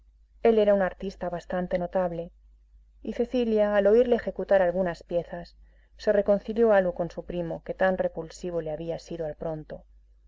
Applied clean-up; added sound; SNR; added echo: none; none; none; none.